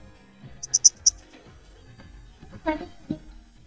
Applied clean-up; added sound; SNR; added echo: neural mask model DeepFilterNet 3.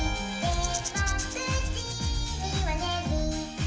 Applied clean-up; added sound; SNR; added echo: none; Rattle / Rattle (instrument); 13 dB; reverberation time 0.8 s.